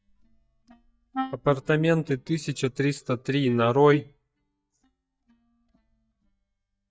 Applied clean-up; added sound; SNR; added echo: neural mask model DeepFilterNet 3.